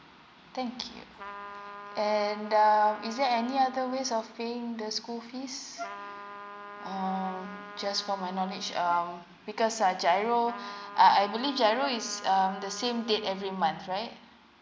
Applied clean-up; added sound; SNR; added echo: none; Wind instrument, woodwind instrument + Trumpet; 16 dB; none.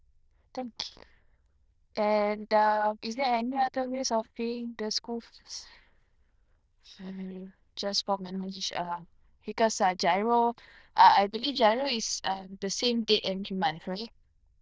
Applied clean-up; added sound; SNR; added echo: neural diffusion model UNIVERSE++.